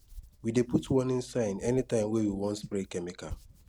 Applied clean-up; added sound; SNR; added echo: none; Hands; 19 dB; none.